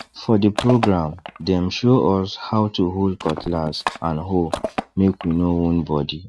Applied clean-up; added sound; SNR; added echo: neural mask model RNNoise.